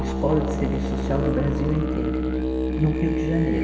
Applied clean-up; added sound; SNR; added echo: none; Musical instrument; -2 dB; reverberation time 2.1 s.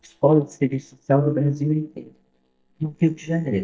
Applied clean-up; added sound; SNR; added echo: neural mask model DeepFilterNet 3.